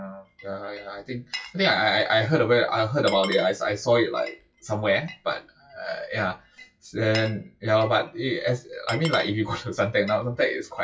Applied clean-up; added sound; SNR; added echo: classical method WPE with log-MMSE.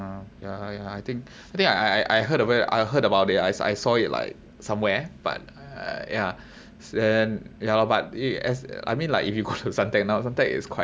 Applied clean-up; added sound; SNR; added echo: none; none; none; none.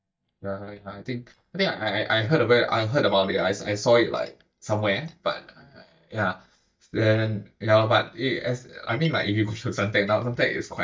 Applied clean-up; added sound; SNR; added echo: neural mask model DeepFilterNet 3.